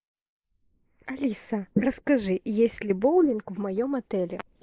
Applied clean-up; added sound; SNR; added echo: neural mask model Resemble Enhance denoiser.